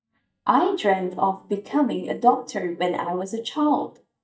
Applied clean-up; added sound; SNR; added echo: neural mask model DeepFilterNet 3.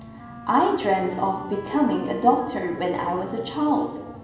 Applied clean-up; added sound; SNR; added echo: none; Wind instrument, woodwind instrument; 16 dB; reverberation time 1.1 s.